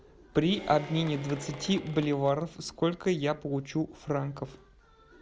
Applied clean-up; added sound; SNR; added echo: none; Applause / Cheering; 15 dB; none.